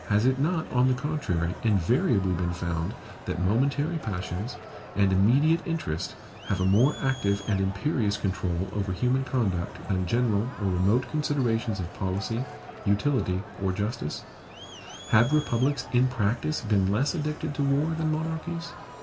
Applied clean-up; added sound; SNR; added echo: none; Crowd; 17 dB; reverberation time 1.8 s.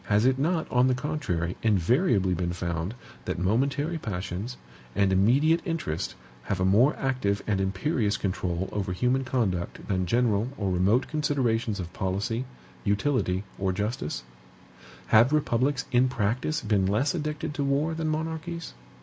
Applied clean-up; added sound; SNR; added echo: none; none; none; none.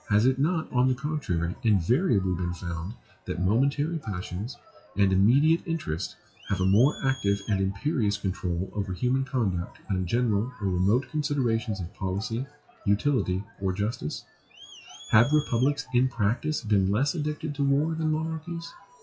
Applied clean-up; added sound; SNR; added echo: classical method WPE with log-MMSE.